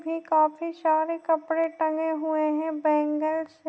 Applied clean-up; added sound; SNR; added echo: none; none; none; none.